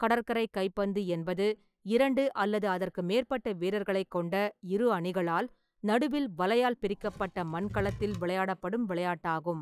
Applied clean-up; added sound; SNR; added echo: classical method log-MMSE.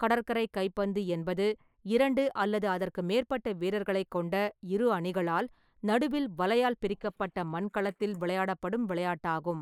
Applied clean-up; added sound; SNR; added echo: neural mask model Resemble Enhance denoiser.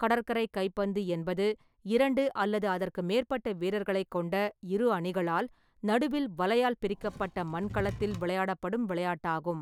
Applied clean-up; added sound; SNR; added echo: none; Wood / Tools; 11 dB; none.